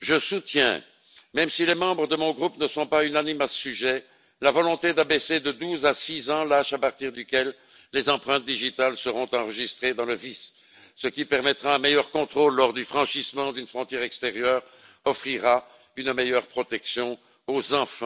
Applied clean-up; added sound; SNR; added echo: none; none; none; none.